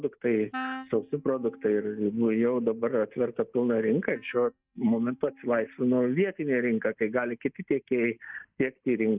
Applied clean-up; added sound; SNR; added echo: neural mask model DeepFilterNet 3.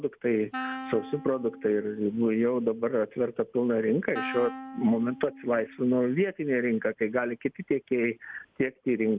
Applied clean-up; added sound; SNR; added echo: none; Wind instrument, woodwind instrument; 14 dB; none.